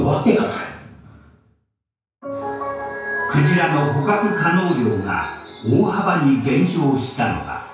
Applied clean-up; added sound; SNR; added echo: none; none; none; reverberation time 0.5 s.